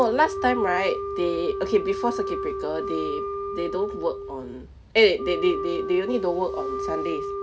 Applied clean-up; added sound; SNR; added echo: none; Wind instrument, woodwind instrument; 5 dB; none.